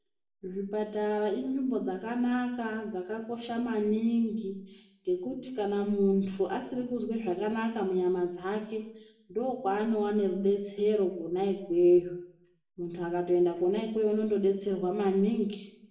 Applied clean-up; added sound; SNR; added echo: none; none; none; reverberation time 0.6 s.